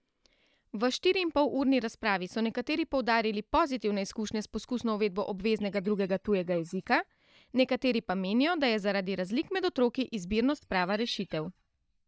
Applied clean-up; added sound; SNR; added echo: neural mask model DeepFilterNet 3.